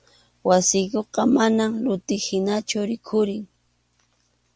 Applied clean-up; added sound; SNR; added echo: none; none; none; none.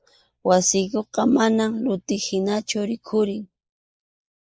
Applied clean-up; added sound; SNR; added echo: neural mask model Resemble Enhance denoiser.